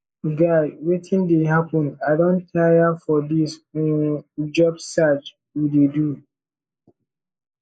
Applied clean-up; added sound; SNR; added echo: neural mask model Resemble Enhance denoiser.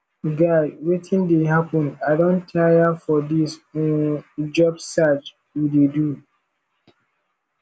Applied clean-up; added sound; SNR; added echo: none; none; none; none.